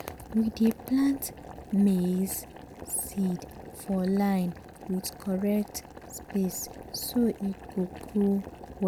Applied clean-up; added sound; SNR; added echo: none; Boiling; 16 dB; none.